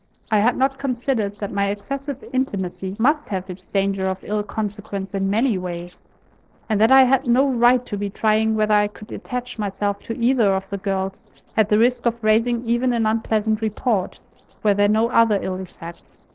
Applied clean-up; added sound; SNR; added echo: neural separator model SepFormer DNS4.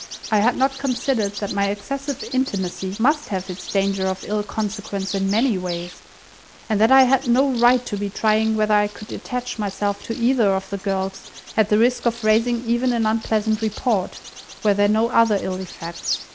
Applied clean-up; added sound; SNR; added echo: none; Bird vocalization, bird call, bird song; 15 dB; none.